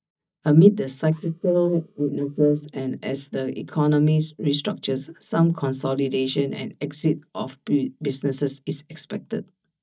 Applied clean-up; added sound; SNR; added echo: neural mask model DeepFilterNet 3.